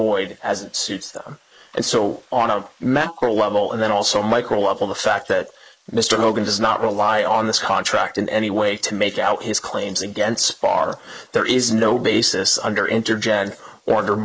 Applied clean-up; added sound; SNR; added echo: neural mask model Resemble Enhance denoiser.